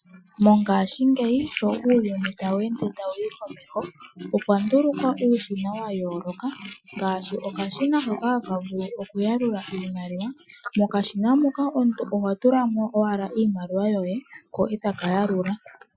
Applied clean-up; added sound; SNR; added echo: classical method Wiener filter.